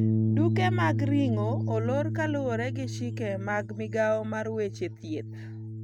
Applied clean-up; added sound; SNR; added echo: neural mask model RNNoise.